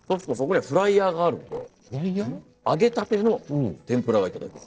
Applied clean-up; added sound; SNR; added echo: neural separator model SepFormer DNS4.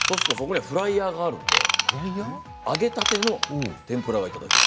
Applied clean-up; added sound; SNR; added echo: none; Ratchet, pawl / Tools; -1 dB; none.